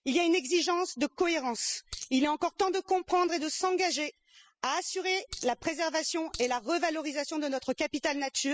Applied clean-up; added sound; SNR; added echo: classical method spectral subtraction.